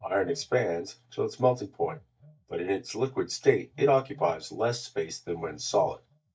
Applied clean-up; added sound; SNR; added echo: neural mask model DeepFilterNet 3.